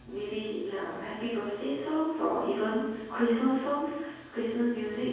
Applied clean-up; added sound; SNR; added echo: none; none; none; reverberation time 1.3 s.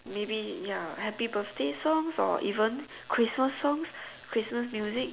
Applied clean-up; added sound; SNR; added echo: none; none; none; none.